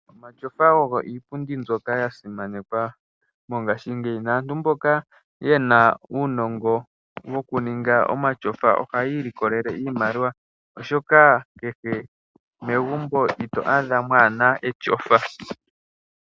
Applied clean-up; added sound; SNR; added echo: none; none; none; none.